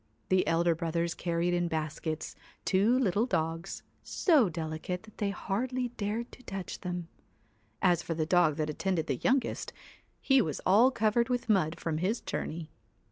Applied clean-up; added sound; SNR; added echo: none; none; none; none.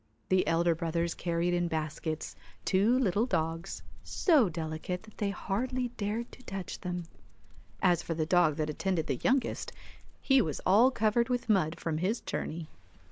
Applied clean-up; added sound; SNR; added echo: none; Dog; 13 dB; none.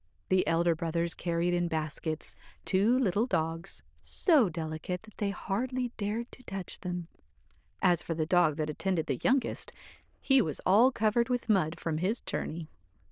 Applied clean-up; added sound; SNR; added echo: neural diffusion model UNIVERSE++.